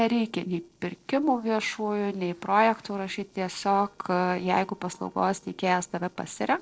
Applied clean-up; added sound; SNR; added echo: neural separator model SepFormer DNS4.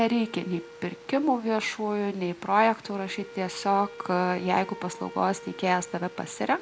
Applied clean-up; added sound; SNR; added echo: none; Wind instrument, woodwind instrument; 18 dB; none.